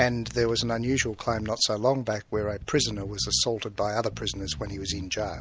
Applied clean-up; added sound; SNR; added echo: none; Bass guitar; 13 dB; none.